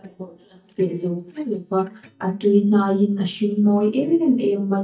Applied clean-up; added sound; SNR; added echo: neural mask model DeepFilterNet 3.